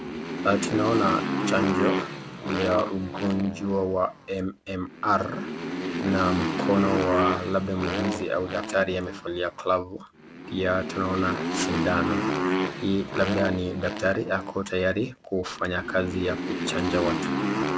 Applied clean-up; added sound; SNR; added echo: none; Motorcycle; 3 dB; none.